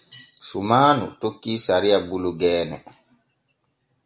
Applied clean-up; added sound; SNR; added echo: none; none; none; none.